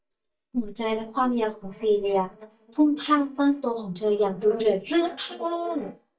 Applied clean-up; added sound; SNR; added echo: neural mask model DeepFilterNet 3.